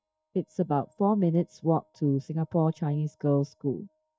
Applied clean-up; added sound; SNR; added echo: neural mask model DeepFilterNet 3.